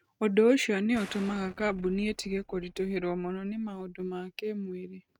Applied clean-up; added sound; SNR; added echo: neural mask model RNNoise.